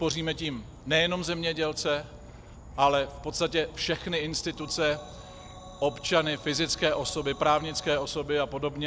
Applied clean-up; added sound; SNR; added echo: none; Insect / Frog + Organ; 16 dB; none.